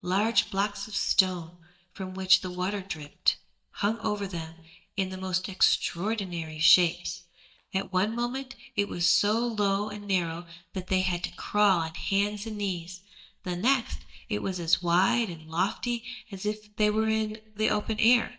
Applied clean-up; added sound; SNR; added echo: neural mask model DeepFilterNet 3.